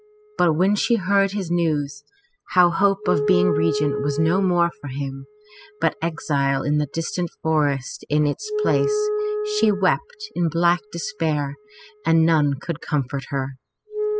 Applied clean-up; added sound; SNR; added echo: classical method spectral subtraction.